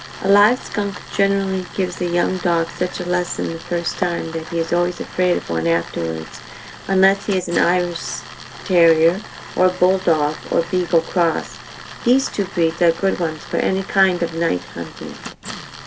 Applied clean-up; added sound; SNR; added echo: none; Tools; 15 dB; none.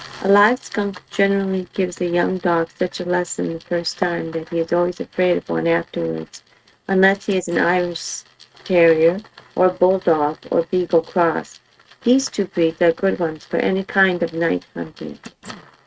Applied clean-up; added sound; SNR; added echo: neural mask model RNNoise.